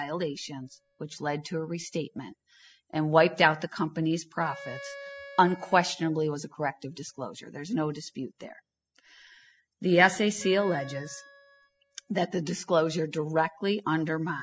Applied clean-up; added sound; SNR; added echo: classical method spectral subtraction.